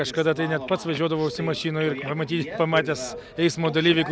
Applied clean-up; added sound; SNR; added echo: none; Telephone; 18 dB; none.